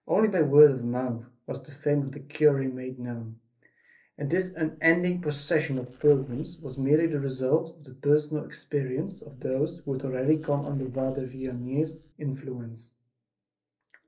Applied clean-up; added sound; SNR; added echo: neural separator model SepFormer DNS4.